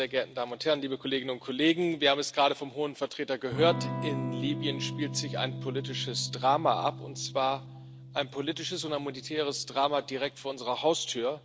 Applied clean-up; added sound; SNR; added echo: none; Electric guitar / Strum; 10 dB; none.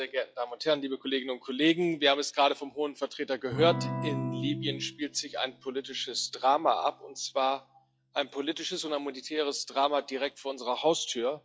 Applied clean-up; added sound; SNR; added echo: classical method log-MMSE.